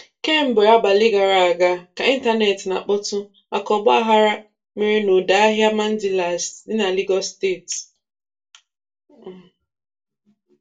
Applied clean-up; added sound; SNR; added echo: none; none; none; reverberation time 0.2 s.